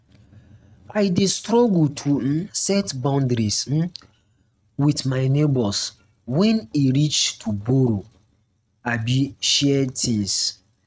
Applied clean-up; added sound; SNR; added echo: neural mask model RNNoise.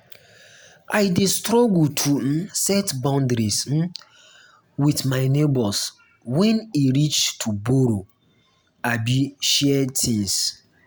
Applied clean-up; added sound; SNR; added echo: none; none; none; none.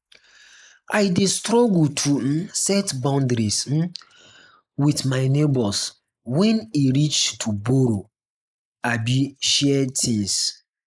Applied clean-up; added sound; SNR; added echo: neural mask model Resemble Enhance denoiser.